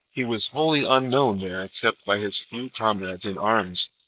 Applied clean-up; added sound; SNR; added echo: neural mask model Resemble Enhance denoiser.